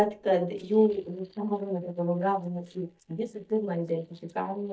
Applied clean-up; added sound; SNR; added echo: neural mask model DeepFilterNet 3.